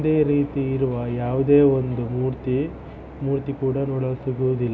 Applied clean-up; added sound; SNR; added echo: none; none; none; none.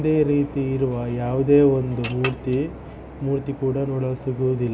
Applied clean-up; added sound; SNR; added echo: none; Chink, clink; 14 dB; none.